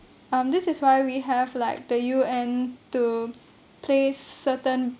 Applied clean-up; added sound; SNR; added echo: none; none; none; none.